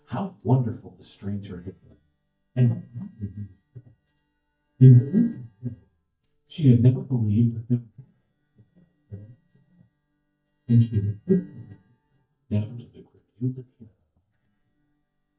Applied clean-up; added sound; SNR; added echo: neural mask model DeepFilterNet 3.